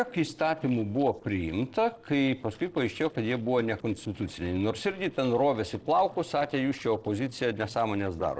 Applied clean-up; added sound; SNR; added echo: neural separator model SepFormer DNS4.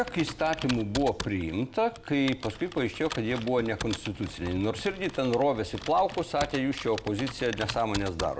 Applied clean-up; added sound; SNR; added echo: none; Computer keyboard; 12 dB; none.